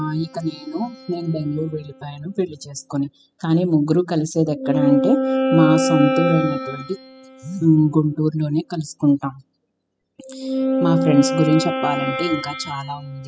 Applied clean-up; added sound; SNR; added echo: classical method spectral subtraction.